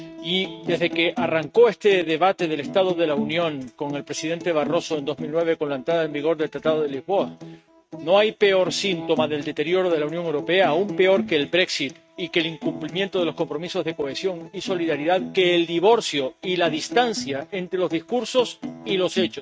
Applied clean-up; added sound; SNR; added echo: neural mask model RNNoise.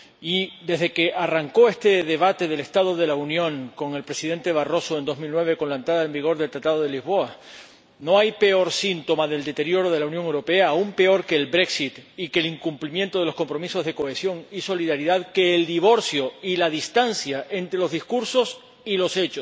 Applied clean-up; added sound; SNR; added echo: none; none; none; none.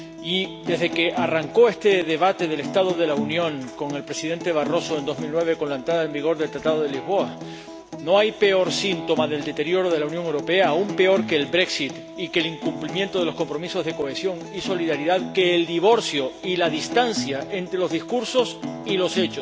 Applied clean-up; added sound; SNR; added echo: none; Acoustic guitar; 10 dB; none.